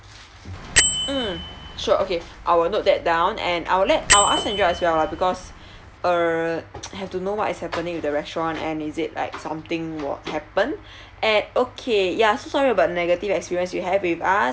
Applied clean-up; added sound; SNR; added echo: none; Bell; 2 dB; none.